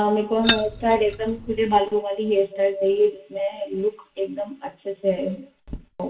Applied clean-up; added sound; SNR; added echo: none; Keys jangling; 5 dB; reverberation time 0.2 s.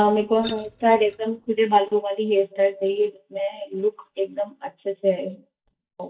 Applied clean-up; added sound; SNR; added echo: neural mask model DeepFilterNet 3.